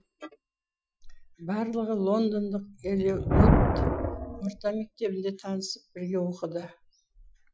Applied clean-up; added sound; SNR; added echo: classical method Wiener filter.